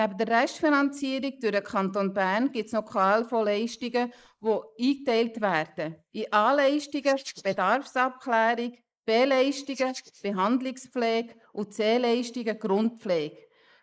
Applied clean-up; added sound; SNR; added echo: neural mask model Resemble Enhance denoiser.